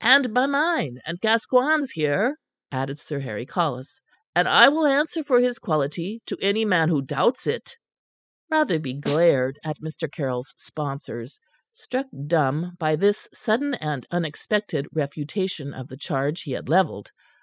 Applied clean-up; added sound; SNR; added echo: classical method spectral subtraction.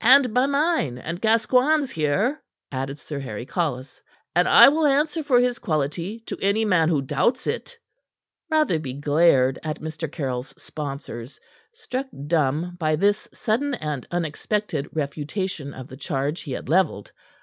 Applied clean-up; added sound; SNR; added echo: none; none; none; none.